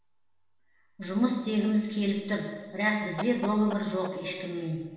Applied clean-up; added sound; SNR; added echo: none; Chicken, rooster; 13 dB; reverberation time 1.2 s.